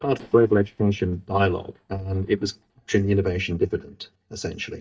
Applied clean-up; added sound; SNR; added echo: neural mask model DeepFilterNet 3.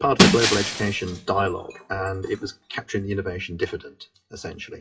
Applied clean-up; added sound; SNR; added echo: classical method WPE with log-MMSE.